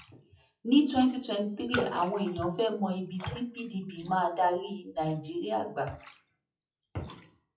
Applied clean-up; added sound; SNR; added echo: classical method WPE with log-MMSE.